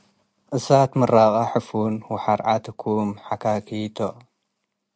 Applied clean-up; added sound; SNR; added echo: none; none; none; none.